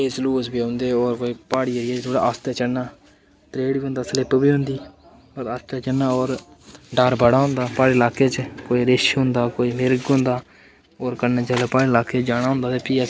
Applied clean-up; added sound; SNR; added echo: none; none; none; none.